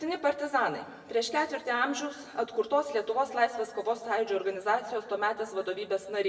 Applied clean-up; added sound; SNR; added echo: none; none; none; reverberation time 0.9 s.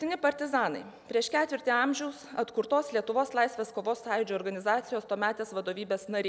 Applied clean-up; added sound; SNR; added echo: none; none; none; none.